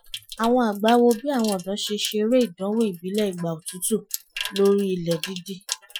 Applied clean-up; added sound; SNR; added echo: classical method Wiener filter.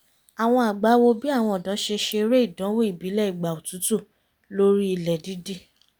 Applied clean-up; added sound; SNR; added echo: none; none; none; none.